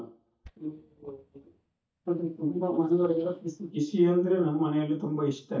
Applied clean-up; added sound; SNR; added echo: neural mask model DeepFilterNet 3.